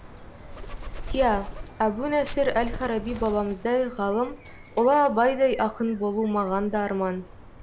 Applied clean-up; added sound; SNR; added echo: none; Bird; 12 dB; none.